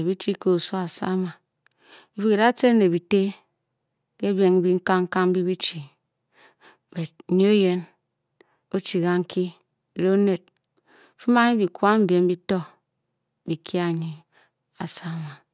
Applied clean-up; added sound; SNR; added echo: none; none; none; none.